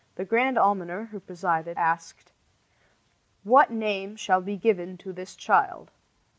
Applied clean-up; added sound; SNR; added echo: none; none; none; none.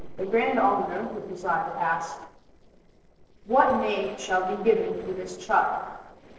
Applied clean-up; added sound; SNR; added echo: neural separator model SepFormer DNS4.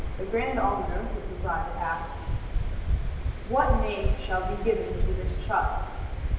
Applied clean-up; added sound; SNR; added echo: none; Waves, surf; -2 dB; reverberation time 1.0 s.